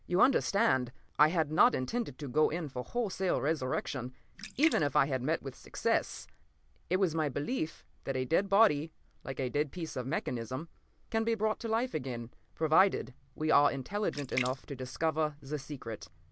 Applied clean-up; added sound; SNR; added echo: none; Splash, splatter; 13 dB; none.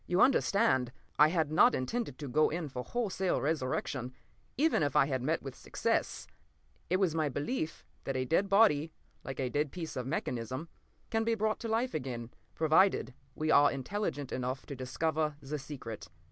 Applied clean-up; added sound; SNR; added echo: none; none; none; none.